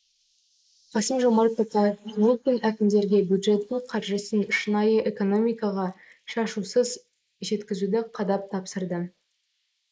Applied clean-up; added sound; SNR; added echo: neural mask model Resemble Enhance denoiser.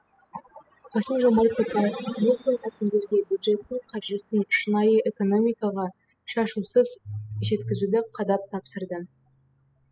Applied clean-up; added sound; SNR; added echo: classical method spectral subtraction.